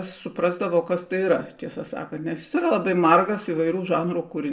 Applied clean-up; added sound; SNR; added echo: none; none; none; reverberation time 0.4 s.